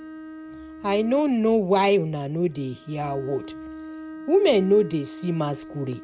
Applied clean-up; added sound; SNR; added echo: none; Bowed string instrument; 16 dB; none.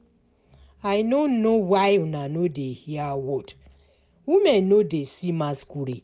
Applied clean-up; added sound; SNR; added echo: none; none; none; none.